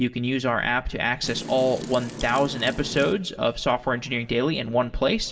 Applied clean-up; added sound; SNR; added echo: none; Wind; 11 dB; reverberation time 0.3 s.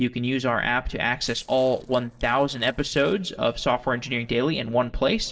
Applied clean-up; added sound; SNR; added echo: neural separator model SepFormer DNS4.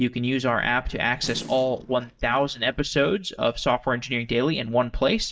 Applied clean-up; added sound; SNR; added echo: neural mask model DeepFilterNet 3.